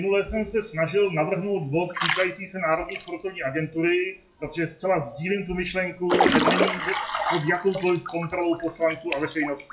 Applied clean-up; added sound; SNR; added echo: classical method WPE with log-MMSE.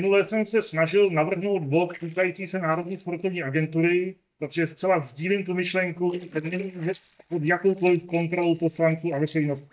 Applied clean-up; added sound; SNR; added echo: neural mask model DeepFilterNet 3.